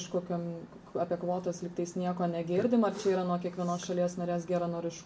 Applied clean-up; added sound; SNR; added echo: none; none; none; none.